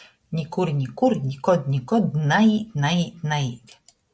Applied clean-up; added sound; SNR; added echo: none; none; none; none.